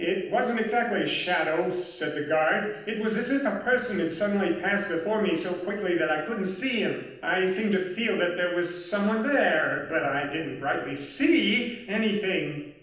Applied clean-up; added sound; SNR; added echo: neural separator model SepFormer DNS4.